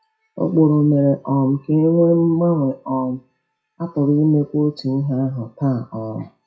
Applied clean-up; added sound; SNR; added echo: classical method WPE with log-MMSE.